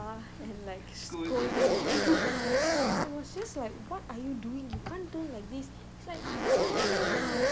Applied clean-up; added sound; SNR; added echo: none; Zipper (clothing); -5 dB; none.